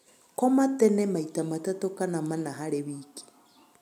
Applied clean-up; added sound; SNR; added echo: none; none; none; none.